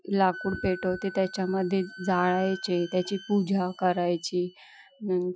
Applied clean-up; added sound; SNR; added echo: classical method Wiener filter.